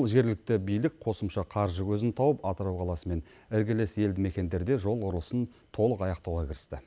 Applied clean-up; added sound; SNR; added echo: none; none; none; none.